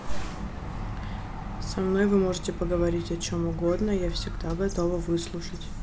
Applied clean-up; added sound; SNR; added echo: none; none; none; none.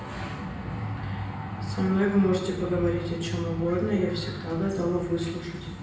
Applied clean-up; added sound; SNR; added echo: none; none; none; reverberation time 0.9 s.